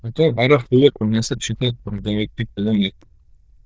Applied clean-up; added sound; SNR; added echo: neural diffusion model UNIVERSE++.